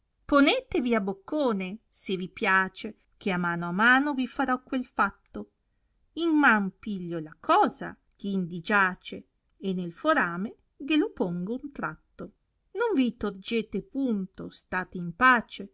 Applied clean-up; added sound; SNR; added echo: none; none; none; none.